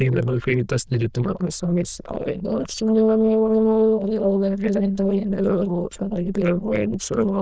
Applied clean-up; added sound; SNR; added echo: neural diffusion model UNIVERSE++.